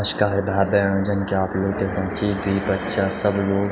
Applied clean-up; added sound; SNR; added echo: none; none; none; none.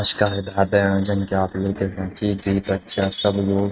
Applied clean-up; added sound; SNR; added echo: neural mask model RNNoise.